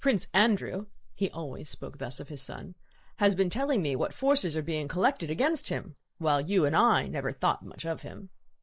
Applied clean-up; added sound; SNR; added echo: neural mask model Resemble Enhance denoiser.